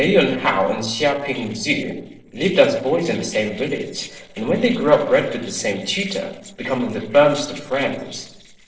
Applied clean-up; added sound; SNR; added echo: neural separator model SepFormer DNS4.